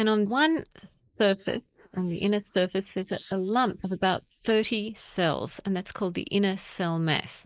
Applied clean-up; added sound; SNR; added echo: neural mask model Resemble Enhance denoiser.